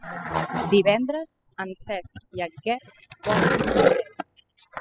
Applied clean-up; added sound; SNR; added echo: classical method spectral subtraction.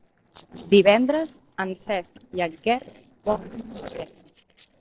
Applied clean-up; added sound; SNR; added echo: neural separator model SepFormer DNS4.